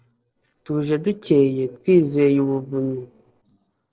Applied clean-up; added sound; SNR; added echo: neural separator model SepFormer DNS4.